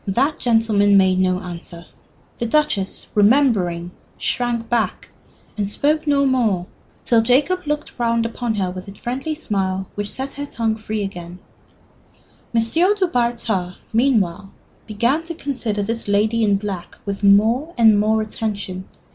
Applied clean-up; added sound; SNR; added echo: none; none; none; none.